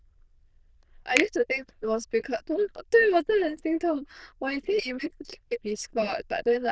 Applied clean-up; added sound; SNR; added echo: neural diffusion model UNIVERSE++.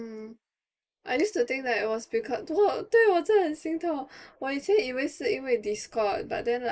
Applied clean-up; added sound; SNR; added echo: neural mask model Resemble Enhance denoiser.